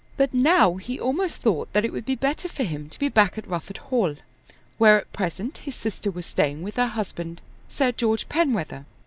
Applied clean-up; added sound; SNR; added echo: none; Car; 19 dB; none.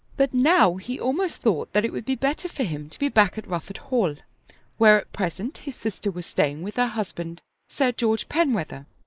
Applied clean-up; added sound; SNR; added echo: neural mask model Resemble Enhance denoiser.